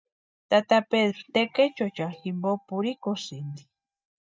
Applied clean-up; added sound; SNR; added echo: neural mask model DeepFilterNet 3.